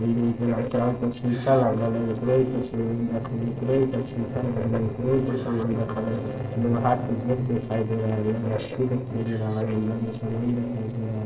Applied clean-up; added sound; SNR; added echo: neural separator model SepFormer DNS4.